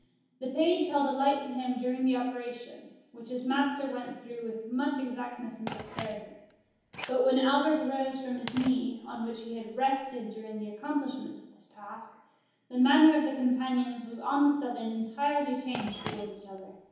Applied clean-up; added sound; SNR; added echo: none; Telephone; 19 dB; reverberation time 1.0 s.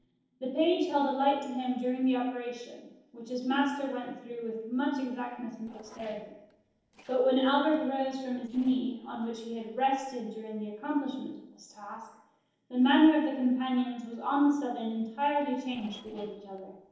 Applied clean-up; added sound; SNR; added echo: neural separator model SepFormer DNS4.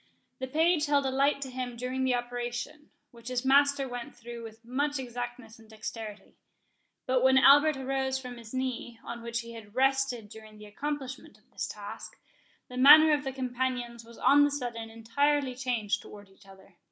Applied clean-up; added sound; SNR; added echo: none; none; none; none.